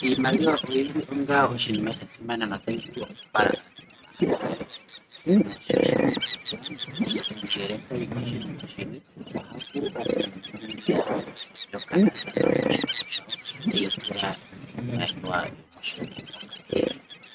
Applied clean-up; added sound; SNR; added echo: neural mask model RNNoise.